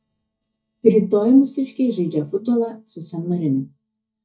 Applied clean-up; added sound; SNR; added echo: neural mask model DeepFilterNet 3.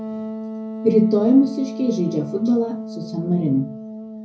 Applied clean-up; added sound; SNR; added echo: none; Wind instrument, woodwind instrument; 10 dB; reverberation time 0.4 s.